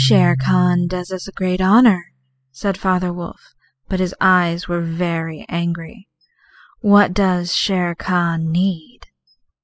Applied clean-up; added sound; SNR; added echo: classical method spectral subtraction.